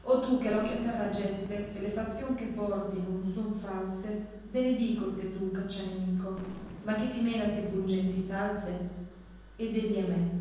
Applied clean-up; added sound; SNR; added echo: none; Boom; 19 dB; reverberation time 1.1 s.